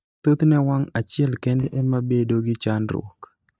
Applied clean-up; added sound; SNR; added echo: neural mask model DeepFilterNet 3.